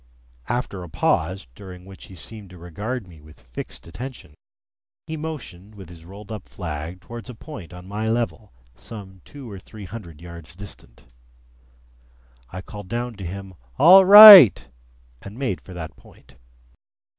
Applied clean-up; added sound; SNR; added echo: none; none; none; none.